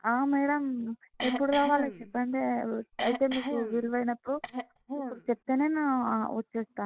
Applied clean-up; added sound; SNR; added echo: neural mask model DeepFilterNet 3.